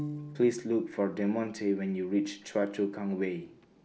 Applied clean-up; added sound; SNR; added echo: none; Piano; 15 dB; none.